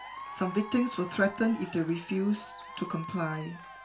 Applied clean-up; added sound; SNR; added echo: none; Applause / Crowd / Cheering; 13 dB; reverberation time 0.2 s.